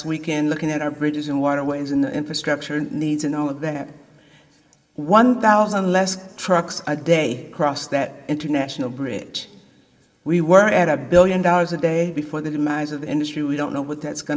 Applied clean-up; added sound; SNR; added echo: none; none; none; reverberation time 1.5 s.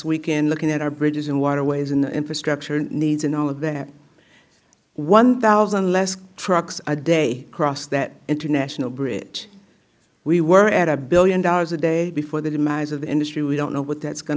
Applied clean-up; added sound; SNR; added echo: none; none; none; none.